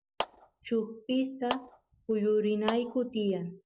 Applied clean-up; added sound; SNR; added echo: none; Clapping; 11 dB; none.